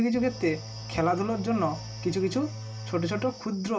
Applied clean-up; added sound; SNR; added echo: none; Engine / Domestic sounds, home sounds; 11 dB; reverberation time 0.2 s.